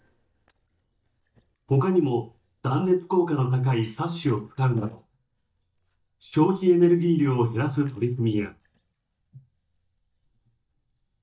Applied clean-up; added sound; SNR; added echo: neural mask model DeepFilterNet 3.